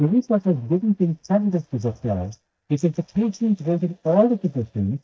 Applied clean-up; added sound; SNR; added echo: neural mask model DeepFilterNet 3.